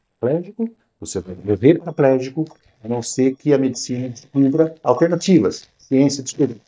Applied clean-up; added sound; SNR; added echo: neural mask model DeepFilterNet 3.